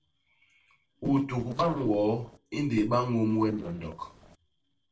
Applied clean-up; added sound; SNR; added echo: neural separator model SepFormer DNS4.